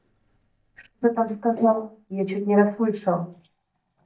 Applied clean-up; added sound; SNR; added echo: neural mask model DeepFilterNet 3.